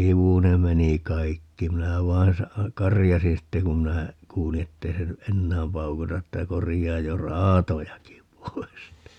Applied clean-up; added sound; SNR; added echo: none; none; none; none.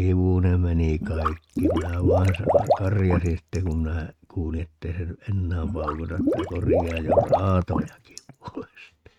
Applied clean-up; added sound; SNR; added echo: neural mask model RNNoise.